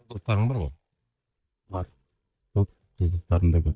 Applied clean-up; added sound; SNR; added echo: neural mask model DeepFilterNet 3.